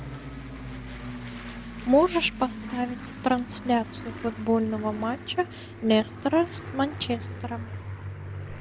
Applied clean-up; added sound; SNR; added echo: none; Aircraft; 10 dB; none.